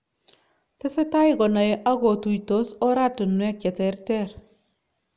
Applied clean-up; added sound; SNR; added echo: none; none; none; none.